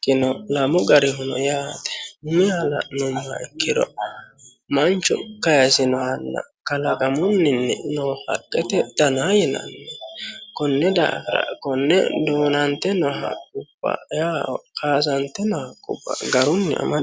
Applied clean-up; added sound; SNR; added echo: none; none; none; none.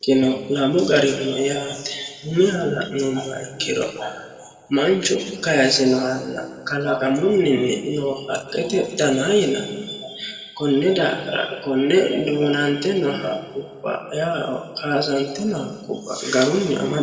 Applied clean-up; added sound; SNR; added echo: none; none; none; reverberation time 1.5 s.